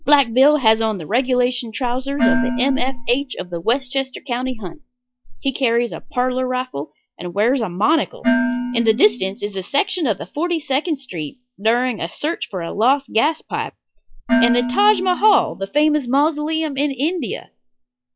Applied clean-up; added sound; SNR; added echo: classical method log-MMSE.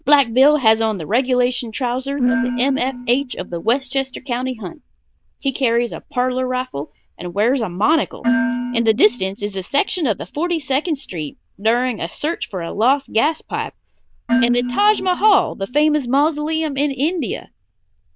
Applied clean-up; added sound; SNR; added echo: neural diffusion model UNIVERSE++.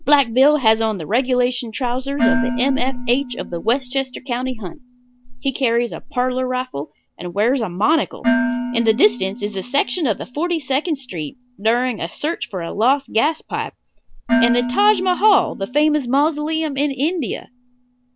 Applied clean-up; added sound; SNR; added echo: none; Dishes, pots, and pans; 8 dB; none.